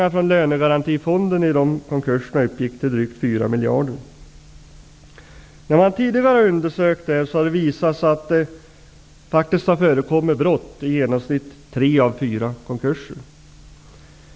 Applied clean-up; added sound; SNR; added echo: none; none; none; none.